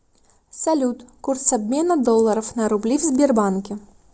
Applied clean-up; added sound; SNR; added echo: none; none; none; none.